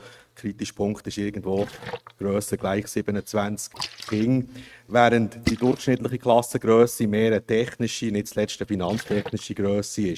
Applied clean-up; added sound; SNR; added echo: neural mask model RNNoise.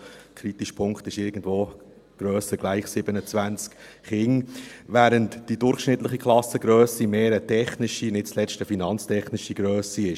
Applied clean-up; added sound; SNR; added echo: none; none; none; none.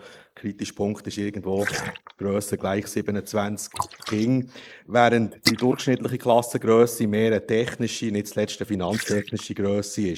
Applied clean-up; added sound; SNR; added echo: neural mask model Resemble Enhance denoiser.